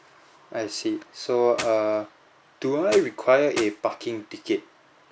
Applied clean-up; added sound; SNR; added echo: none; Clapping; 10 dB; none.